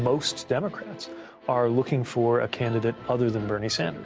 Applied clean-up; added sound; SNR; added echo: none; none; none; none.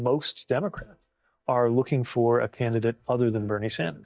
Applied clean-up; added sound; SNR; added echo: neural mask model DeepFilterNet 3.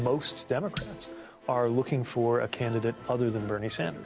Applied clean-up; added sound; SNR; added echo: none; Glockenspiel; -3 dB; none.